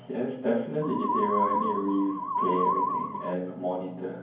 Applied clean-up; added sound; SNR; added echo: none; Musical instrument; -1 dB; reverberation time 0.9 s.